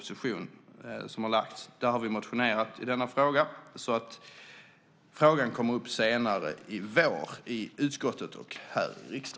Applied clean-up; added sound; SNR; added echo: none; none; none; none.